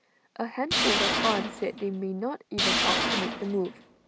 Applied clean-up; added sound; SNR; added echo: none; Tools; -3 dB; none.